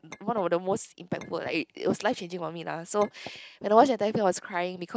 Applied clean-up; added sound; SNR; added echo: neural mask model RNNoise.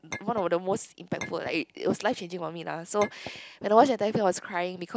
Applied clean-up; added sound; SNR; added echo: none; Chink, clink; 16 dB; none.